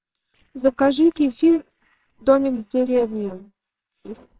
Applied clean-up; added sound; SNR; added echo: neural separator model SepFormer WHAMR!.